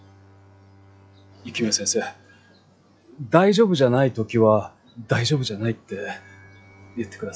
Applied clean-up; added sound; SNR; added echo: classical method log-MMSE.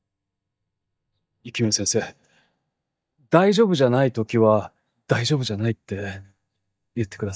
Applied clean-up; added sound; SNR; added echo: neural mask model DeepFilterNet 3.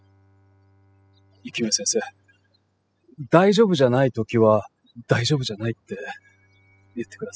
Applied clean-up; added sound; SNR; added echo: classical method spectral subtraction.